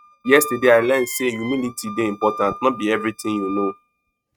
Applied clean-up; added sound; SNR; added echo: neural mask model RNNoise.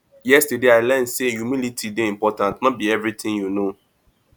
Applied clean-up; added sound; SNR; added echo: none; none; none; none.